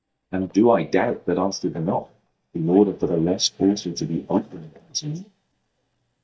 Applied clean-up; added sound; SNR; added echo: neural mask model DeepFilterNet 3.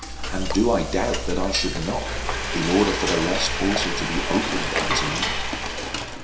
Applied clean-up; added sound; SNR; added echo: none; Frying (food); 0 dB; reverberation time 0.7 s.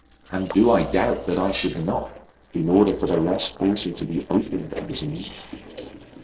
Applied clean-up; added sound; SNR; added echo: neural separator model SepFormer DNS4.